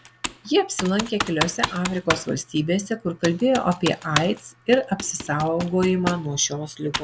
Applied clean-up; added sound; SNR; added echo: none; Computer keyboard; 8 dB; none.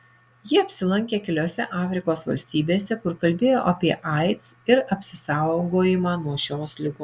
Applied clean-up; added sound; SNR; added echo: none; none; none; none.